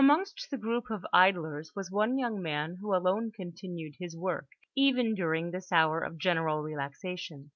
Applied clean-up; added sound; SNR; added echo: none; none; none; none.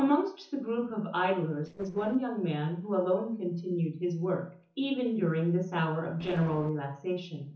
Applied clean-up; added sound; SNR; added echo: neural separator model SepFormer DNS4.